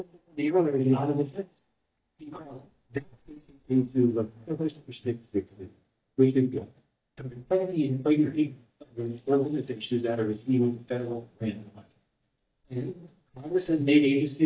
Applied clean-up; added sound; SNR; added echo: neural mask model DeepFilterNet 3.